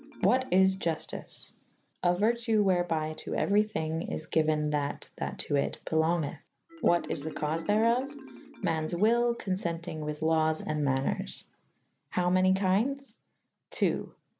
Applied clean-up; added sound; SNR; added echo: none; Marimba, xylophone; 20 dB; none.